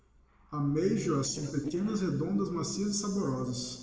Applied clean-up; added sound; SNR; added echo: neural separator model SepFormer DNS4.